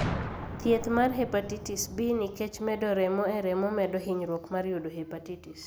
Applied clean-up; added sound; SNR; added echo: none; Boom; 10 dB; none.